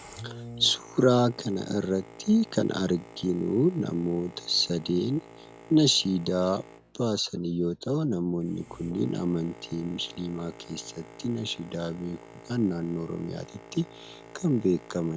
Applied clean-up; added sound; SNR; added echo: none; Boat, Water vehicle; 19 dB; none.